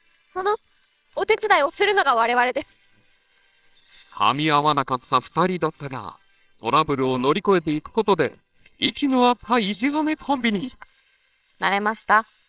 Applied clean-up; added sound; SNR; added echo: neural separator model SepFormer WHAMR!.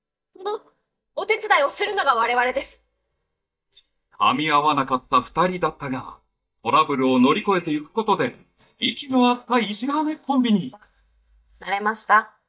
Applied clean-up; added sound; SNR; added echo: neural mask model DeepFilterNet 3.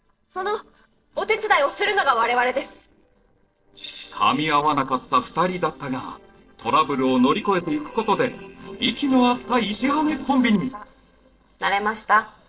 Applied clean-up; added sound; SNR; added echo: neural separator model SepFormer DNS4.